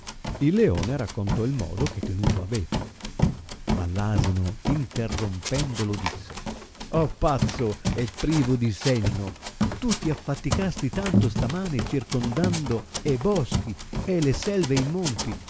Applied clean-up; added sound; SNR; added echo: none; Run; 3 dB; none.